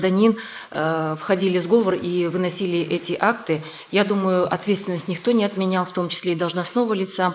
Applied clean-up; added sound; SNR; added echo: neural mask model Resemble Enhance denoiser.